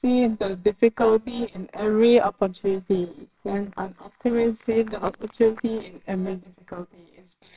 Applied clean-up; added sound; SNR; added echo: neural separator model SepFormer WHAMR!.